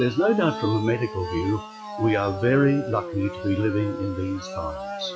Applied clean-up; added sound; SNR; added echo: classical method log-MMSE.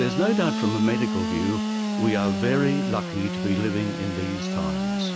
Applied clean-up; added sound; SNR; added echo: none; Sawing / Engine; 0 dB; none.